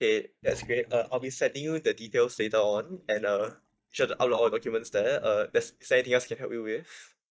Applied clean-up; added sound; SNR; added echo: neural mask model DeepFilterNet 3.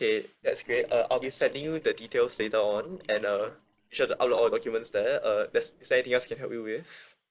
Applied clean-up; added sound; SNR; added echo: neural separator model SepFormer DNS4.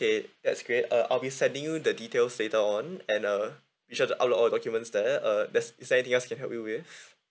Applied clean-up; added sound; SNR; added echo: none; none; none; none.